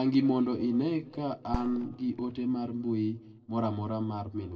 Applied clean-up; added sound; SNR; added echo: neural separator model SepFormer DNS4.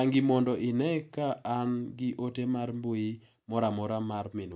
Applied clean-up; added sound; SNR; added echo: none; none; none; none.